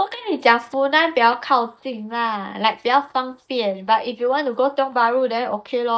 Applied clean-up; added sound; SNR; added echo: neural mask model DeepFilterNet 3.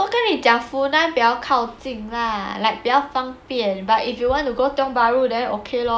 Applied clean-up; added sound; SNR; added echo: none; none; none; none.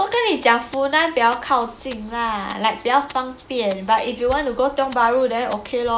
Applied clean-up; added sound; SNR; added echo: none; Rattle (instrument); 18 dB; none.